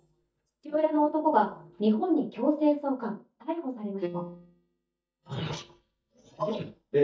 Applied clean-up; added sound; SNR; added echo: neural mask model DeepFilterNet 3.